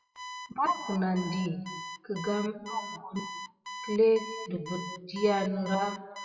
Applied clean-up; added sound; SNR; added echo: classical method WPE with log-MMSE.